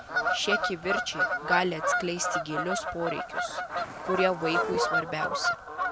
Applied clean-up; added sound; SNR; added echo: none; Bird vocalization, bird call, bird song / Fowl; -3 dB; none.